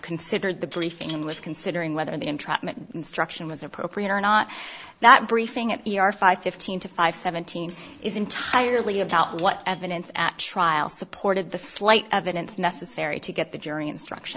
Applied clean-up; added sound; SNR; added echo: none; Cutlery, silverware; 19 dB; none.